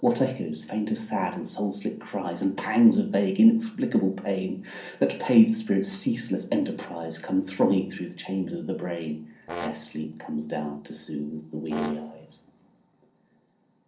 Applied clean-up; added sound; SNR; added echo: neural separator model SepFormer DNS4.